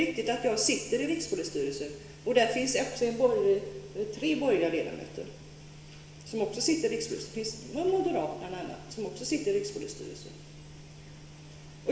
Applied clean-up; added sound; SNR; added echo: none; none; none; reverberation time 1.2 s.